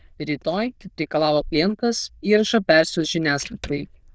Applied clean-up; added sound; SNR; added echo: neural diffusion model UNIVERSE++.